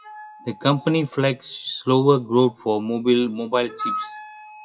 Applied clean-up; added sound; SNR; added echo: classical method WPE with log-MMSE.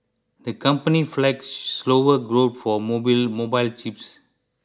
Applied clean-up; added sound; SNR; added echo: none; none; none; none.